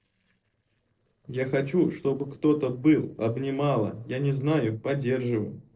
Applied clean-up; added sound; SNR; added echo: neural separator model SepFormer DNS4.